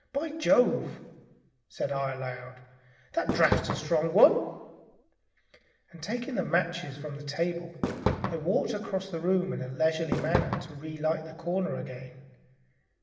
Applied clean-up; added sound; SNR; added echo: none; Fireworks; 3 dB; reverberation time 1.1 s.